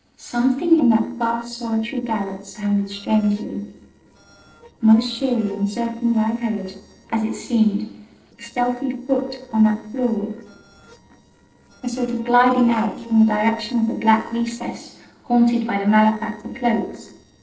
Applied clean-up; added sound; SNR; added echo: neural separator model SepFormer DNS4.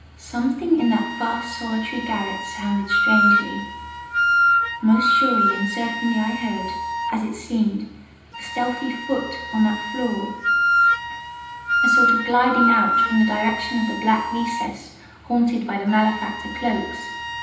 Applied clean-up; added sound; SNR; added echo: none; Wind instrument, woodwind instrument; 0 dB; reverberation time 0.9 s.